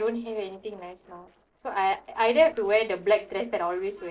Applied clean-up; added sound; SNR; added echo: neural separator model SepFormer DNS4.